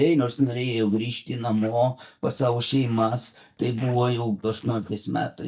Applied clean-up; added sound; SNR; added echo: neural mask model DeepFilterNet 3.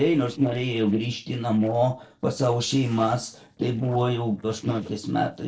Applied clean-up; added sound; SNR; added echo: neural separator model SepFormer DNS4.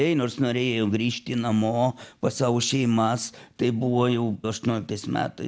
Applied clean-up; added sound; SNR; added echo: none; none; none; none.